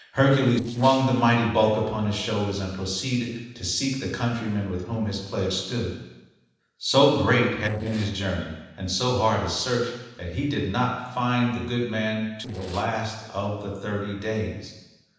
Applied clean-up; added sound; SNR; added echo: neural separator model SepFormer DNS4.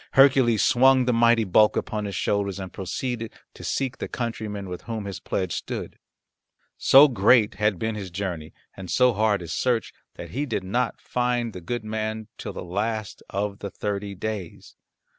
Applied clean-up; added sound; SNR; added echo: none; none; none; none.